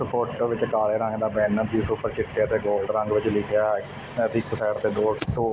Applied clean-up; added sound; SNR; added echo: none; none; none; none.